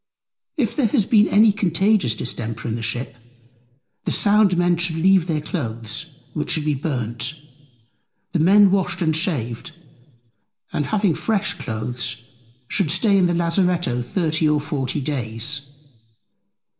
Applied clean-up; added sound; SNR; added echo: none; none; none; reverberation time 1.6 s.